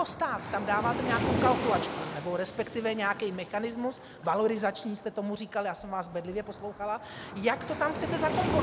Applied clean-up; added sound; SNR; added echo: none; Waves, surf; 4 dB; none.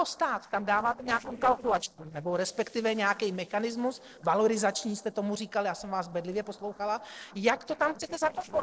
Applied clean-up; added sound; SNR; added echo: neural separator model SepFormer DNS4.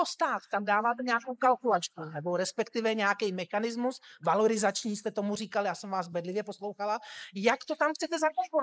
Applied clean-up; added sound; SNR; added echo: neural mask model Resemble Enhance denoiser.